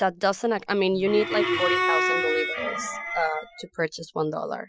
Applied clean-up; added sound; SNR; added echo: classical method Wiener filter.